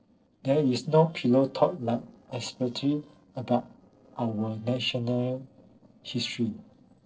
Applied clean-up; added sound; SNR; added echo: neural separator model SepFormer DNS4.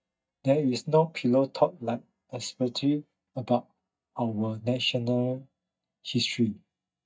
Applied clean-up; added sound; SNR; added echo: neural mask model DeepFilterNet 3.